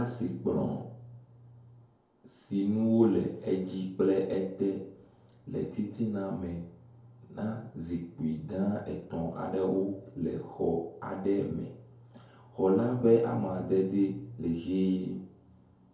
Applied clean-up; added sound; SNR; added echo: none; none; none; reverberation time 2.3 s.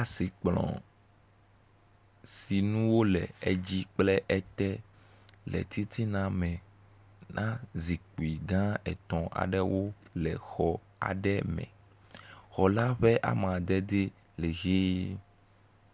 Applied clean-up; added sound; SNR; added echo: none; none; none; none.